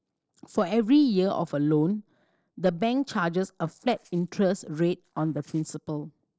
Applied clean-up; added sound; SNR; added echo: neural separator model SepFormer DNS4.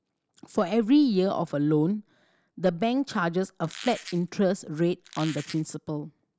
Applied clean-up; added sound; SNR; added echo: none; Squeak; 16 dB; none.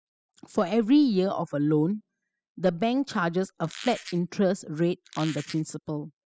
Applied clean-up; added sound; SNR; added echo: classical method spectral subtraction.